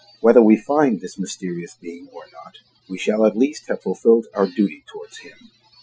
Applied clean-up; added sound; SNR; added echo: classical method Wiener filter.